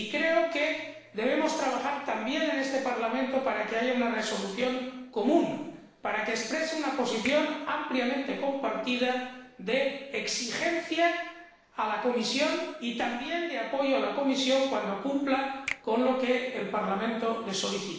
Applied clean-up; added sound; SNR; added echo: neural separator model SepFormer DNS4.